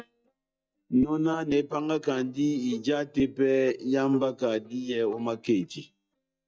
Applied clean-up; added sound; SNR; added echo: neural mask model DeepFilterNet 3.